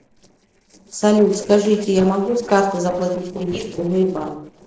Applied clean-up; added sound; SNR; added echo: neural separator model SepFormer DNS4.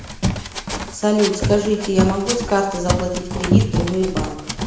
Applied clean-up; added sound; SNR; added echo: none; Run; 1 dB; reverberation time 1.0 s.